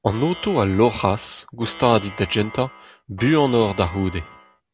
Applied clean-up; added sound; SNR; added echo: none; Plucked string instrument; 18 dB; none.